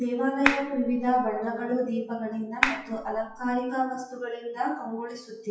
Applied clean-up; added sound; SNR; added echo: classical method WPE with log-MMSE.